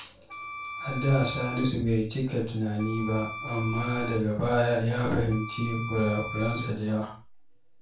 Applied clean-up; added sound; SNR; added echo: none; Wind instrument, woodwind instrument; 11 dB; reverberation time 0.3 s.